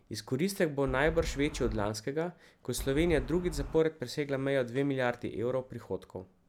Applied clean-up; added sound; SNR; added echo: none; Wind; 7 dB; none.